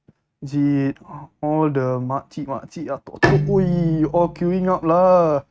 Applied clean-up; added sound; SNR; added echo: neural mask model RNNoise.